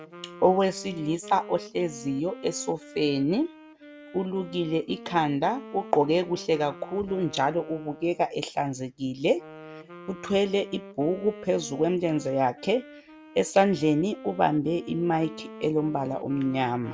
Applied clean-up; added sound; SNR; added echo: none; Wind instrument, woodwind instrument; 17 dB; none.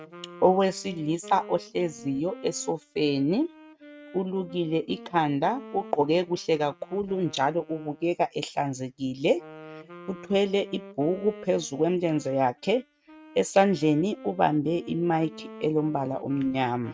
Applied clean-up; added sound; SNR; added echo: neural mask model RNNoise.